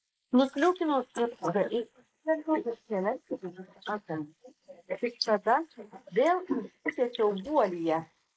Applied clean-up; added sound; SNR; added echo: neural mask model Resemble Enhance denoiser.